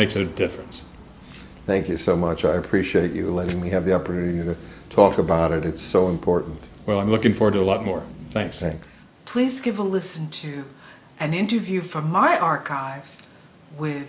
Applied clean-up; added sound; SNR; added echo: none; none; none; none.